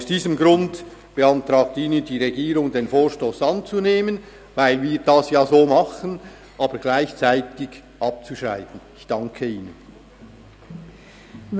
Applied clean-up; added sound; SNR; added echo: none; none; none; none.